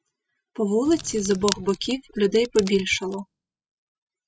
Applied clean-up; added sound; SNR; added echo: classical method spectral subtraction.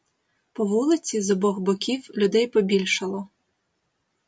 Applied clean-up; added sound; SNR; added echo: none; none; none; none.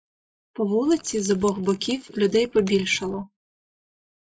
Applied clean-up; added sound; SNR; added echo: neural mask model Resemble Enhance denoiser.